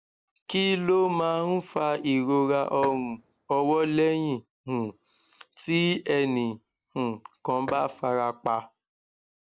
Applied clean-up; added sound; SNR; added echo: none; Fireworks; 19 dB; none.